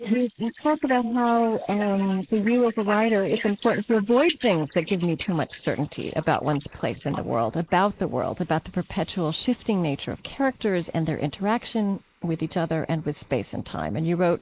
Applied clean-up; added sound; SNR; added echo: neural mask model Resemble Enhance denoiser.